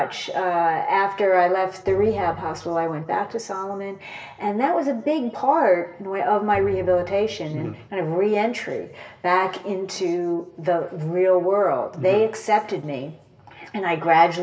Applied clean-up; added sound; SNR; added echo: none; Drum; 17 dB; reverberation time 0.8 s.